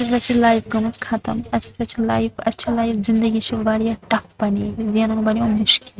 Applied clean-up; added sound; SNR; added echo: neural mask model RNNoise.